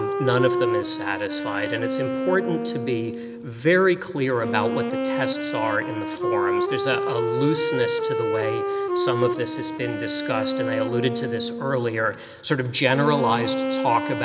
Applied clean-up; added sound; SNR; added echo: none; Wind instrument, woodwind instrument; 2 dB; none.